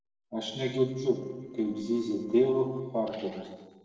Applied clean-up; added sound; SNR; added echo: neural separator model SepFormer DNS4.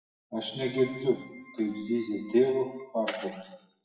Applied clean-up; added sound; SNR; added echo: classical method WPE with log-MMSE.